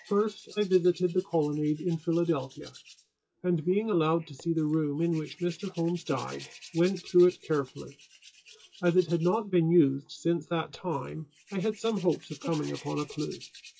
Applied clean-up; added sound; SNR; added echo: classical method WPE with log-MMSE.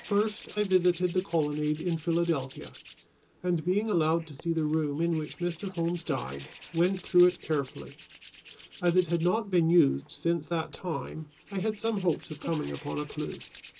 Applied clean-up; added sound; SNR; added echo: none; Hands; 18 dB; reverberation time 0.2 s.